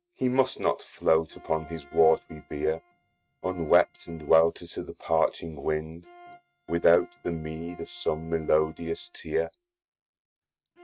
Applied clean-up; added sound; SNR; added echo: neural mask model RNNoise.